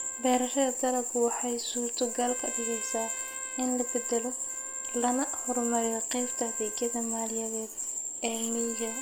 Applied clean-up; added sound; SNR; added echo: none; Trumpet; 19 dB; none.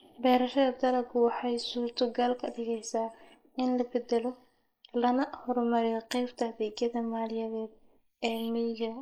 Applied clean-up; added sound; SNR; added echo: neural mask model Resemble Enhance denoiser.